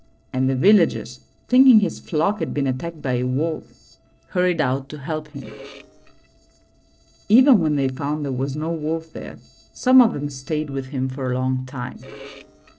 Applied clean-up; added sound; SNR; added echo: neural separator model SepFormer DNS4.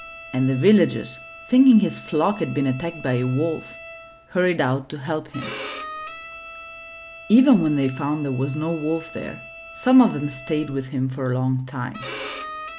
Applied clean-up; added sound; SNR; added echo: none; Bowed string instrument; 15 dB; none.